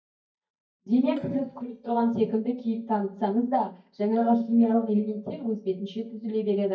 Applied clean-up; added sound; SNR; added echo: neural mask model DeepFilterNet 3.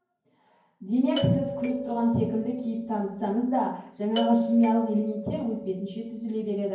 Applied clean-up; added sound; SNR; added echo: none; Doorbell; 10 dB; reverberation time 0.9 s.